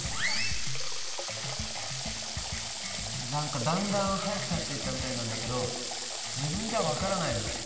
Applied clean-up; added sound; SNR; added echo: none; Water tap, faucet / Water; 3 dB; reverberation time 2.0 s.